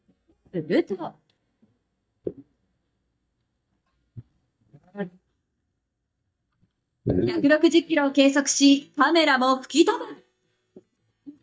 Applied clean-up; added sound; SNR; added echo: neural mask model DeepFilterNet 3.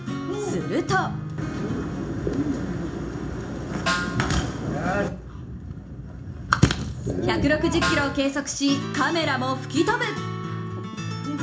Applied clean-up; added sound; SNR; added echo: none; Snare drum; 8 dB; reverberation time 0.4 s.